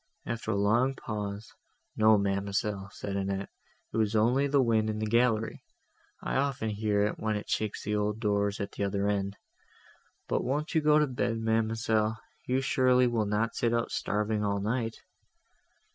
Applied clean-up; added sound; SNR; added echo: none; none; none; none.